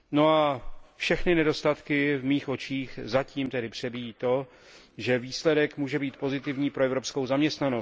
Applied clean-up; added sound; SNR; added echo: none; none; none; none.